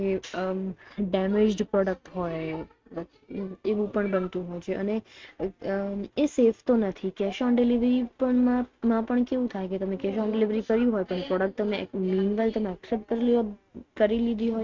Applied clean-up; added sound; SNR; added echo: neural mask model RNNoise.